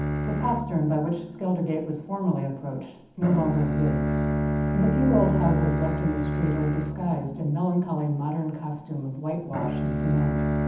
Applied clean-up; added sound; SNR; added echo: none; Bowed string instrument; 1 dB; reverberation time 0.8 s.